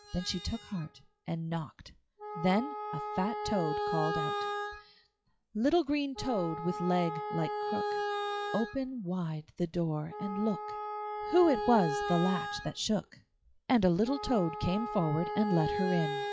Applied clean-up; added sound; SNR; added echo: classical method log-MMSE.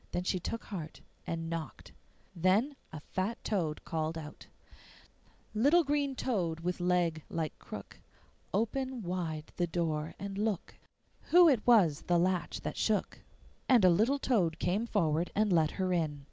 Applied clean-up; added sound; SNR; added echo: none; none; none; none.